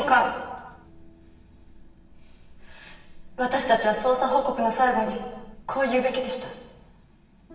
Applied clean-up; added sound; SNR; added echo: none; none; none; reverberation time 1.2 s.